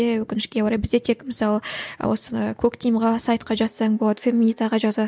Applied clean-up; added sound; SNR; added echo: neural mask model DeepFilterNet 3.